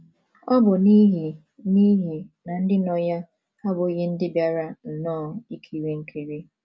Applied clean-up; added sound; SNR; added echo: none; none; none; none.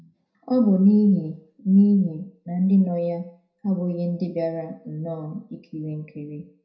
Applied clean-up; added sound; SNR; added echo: none; none; none; reverberation time 0.5 s.